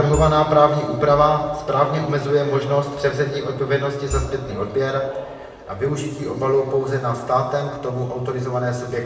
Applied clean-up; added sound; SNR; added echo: none; Marimba, xylophone / Wood; 6 dB; reverberation time 0.9 s.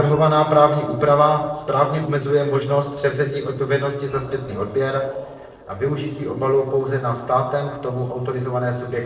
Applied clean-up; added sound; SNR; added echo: neural separator model SepFormer DNS4.